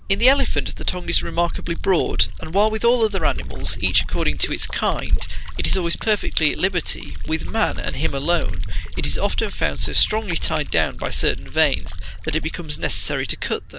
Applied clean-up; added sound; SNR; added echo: none; Liquid; -3 dB; none.